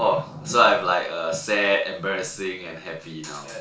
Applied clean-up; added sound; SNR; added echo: none; none; none; reverberation time 0.3 s.